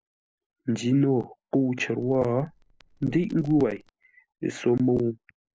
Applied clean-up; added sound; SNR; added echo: neural separator model SepFormer DNS4.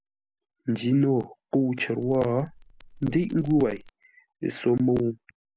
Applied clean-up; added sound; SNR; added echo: none; Crackle; 20 dB; none.